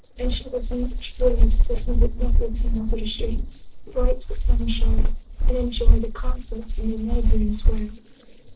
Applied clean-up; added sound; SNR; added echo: neural separator model SepFormer DNS4.